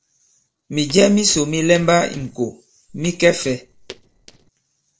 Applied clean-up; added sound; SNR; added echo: neural separator model SepFormer DNS4.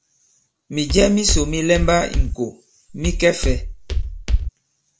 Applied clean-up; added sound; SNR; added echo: none; Walk, footsteps; 0 dB; none.